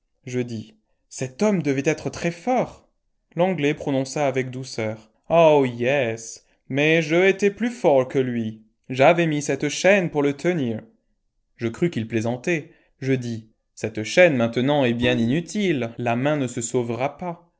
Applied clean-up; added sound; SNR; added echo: neural separator model SepFormer DNS4.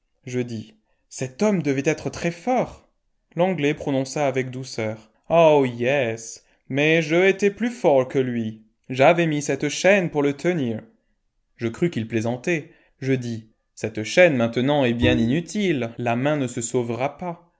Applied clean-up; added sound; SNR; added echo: none; Bowed string instrument; 6 dB; none.